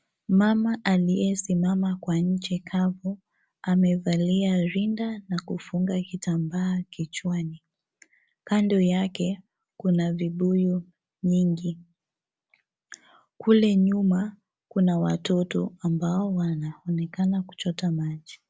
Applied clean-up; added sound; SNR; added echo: none; none; none; none.